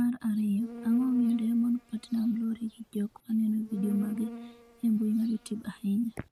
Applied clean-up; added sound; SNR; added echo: none; Insect; 17 dB; none.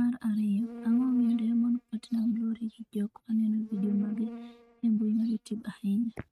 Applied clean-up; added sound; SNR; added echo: neural mask model RNNoise.